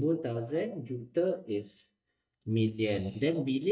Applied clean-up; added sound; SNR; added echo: neural mask model DeepFilterNet 3.